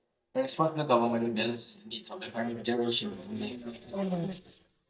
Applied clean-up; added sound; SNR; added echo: neural mask model DeepFilterNet 3.